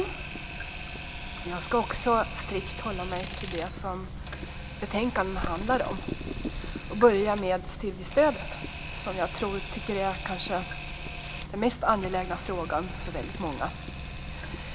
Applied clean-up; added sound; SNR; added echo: none; Camera + Drip / Water tap, faucet; 7 dB; none.